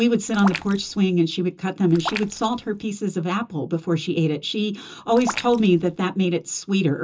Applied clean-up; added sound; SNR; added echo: none; Raindrop; 13 dB; reverberation time 0.2 s.